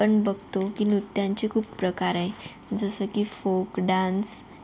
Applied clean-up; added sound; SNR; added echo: none; none; none; none.